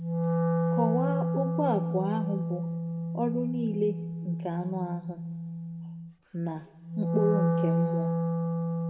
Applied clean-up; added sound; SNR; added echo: none; Wind instrument, woodwind instrument; -3 dB; reverberation time 1.0 s.